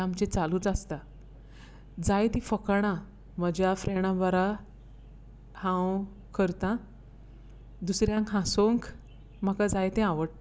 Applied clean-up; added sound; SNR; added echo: none; none; none; none.